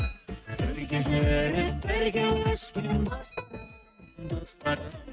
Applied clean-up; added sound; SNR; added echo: neural mask model RNNoise.